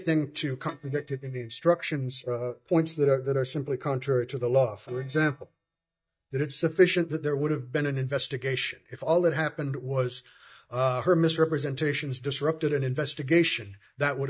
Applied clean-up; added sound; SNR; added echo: neural mask model DeepFilterNet 3.